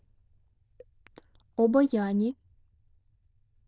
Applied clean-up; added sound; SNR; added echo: neural diffusion model UNIVERSE++.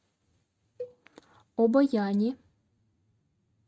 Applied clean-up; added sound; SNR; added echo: neural mask model RNNoise.